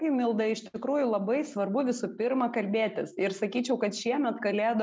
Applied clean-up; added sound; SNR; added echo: none; none; none; none.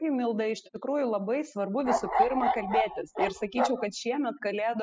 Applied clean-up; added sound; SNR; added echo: classical method spectral subtraction.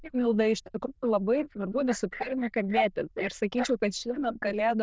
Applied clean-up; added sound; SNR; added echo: neural diffusion model UNIVERSE++.